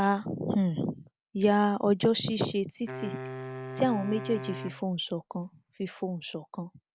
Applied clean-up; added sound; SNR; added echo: none; Wind instrument, woodwind instrument; 11 dB; none.